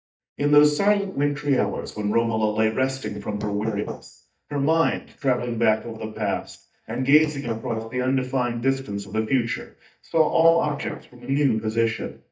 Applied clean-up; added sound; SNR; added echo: neural mask model DeepFilterNet 3.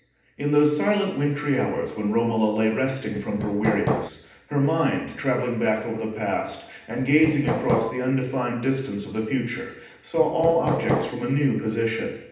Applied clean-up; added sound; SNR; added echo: none; Hammer; 3 dB; reverberation time 0.9 s.